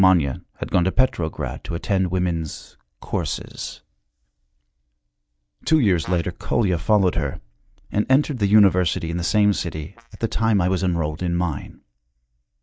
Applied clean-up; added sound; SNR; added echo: neural mask model DeepFilterNet 3.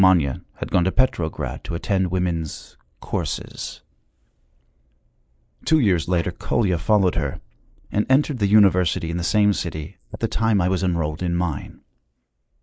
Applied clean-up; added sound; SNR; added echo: neural mask model Resemble Enhance denoiser.